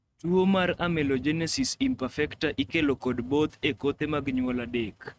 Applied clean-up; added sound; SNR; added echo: neural mask model RNNoise.